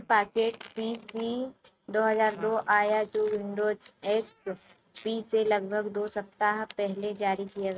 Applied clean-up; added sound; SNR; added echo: neural mask model RNNoise.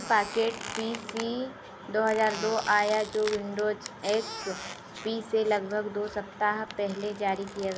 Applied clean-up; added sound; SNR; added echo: none; Squeak; 13 dB; none.